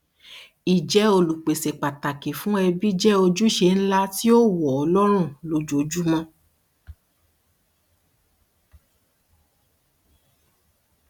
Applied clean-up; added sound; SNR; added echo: none; none; none; none.